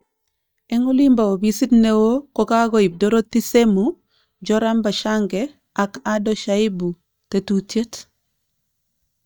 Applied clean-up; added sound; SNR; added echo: neural mask model DeepFilterNet 3.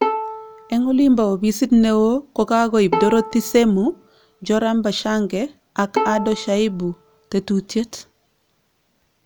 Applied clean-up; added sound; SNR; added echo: none; Bowed string instrument; 10 dB; none.